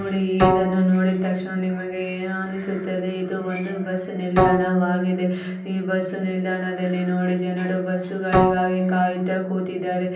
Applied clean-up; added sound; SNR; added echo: none; Bowed string instrument; 1 dB; reverberation time 0.6 s.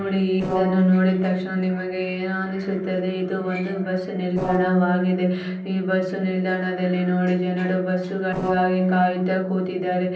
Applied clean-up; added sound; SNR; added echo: neural separator model SepFormer DNS4.